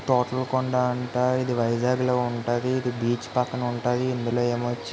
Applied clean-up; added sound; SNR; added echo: none; none; none; none.